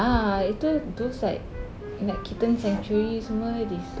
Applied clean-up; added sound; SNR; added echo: none; Wind instrument, woodwind instrument; 15 dB; none.